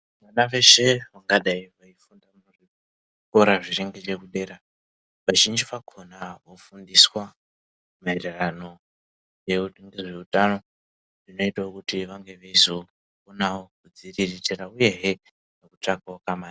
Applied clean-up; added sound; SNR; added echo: none; none; none; none.